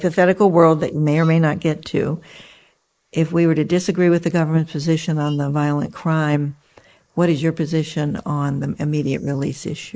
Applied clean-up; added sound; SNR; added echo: neural mask model Resemble Enhance denoiser.